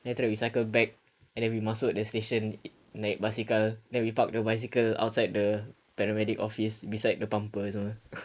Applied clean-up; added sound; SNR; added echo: neural mask model Resemble Enhance denoiser.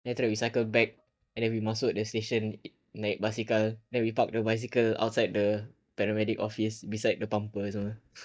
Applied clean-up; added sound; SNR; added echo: neural mask model DeepFilterNet 3.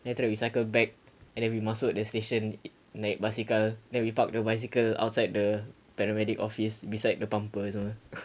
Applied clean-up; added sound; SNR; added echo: none; none; none; none.